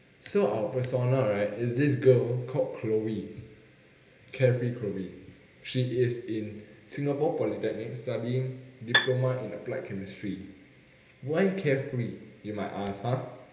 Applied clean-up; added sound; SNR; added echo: none; Bowed string instrument; 1 dB; reverberation time 1.4 s.